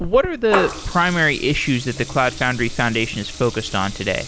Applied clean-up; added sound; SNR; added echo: none; Water tap, faucet / Liquid; 9 dB; none.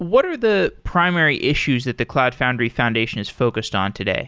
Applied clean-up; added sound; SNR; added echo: none; none; none; none.